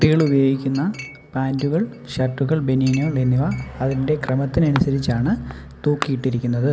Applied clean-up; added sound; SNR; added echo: none; Chink, clink; 19 dB; none.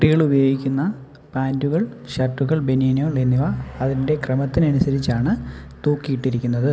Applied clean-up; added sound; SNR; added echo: none; none; none; none.